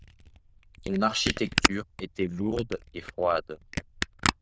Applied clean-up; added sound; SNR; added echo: neural diffusion model UNIVERSE++.